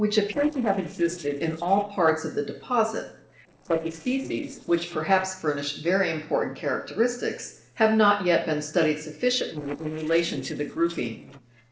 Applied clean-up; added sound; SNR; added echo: neural separator model SepFormer DNS4.